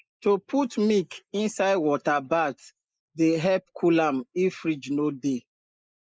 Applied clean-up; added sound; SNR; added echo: neural mask model Resemble Enhance denoiser.